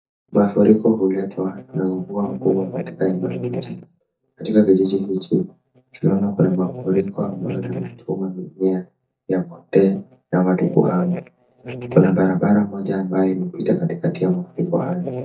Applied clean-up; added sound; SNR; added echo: neural mask model DeepFilterNet 3.